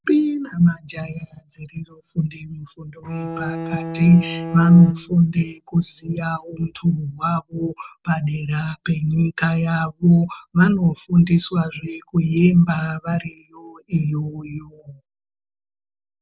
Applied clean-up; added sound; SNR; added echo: neural separator model SepFormer DNS4.